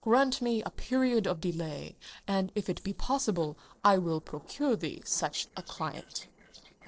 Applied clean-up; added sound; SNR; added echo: neural separator model SepFormer DNS4.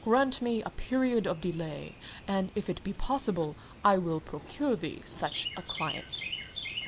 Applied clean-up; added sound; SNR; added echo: none; Chirp, tweet; 12 dB; none.